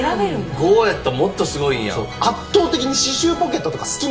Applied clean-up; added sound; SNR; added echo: none; none; none; reverberation time 0.6 s.